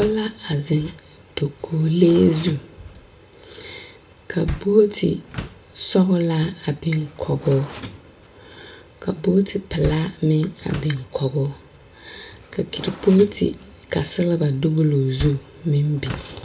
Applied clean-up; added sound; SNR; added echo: none; Door; 15 dB; reverberation time 0.3 s.